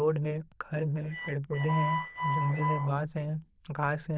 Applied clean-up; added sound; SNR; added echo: neural diffusion model UNIVERSE++.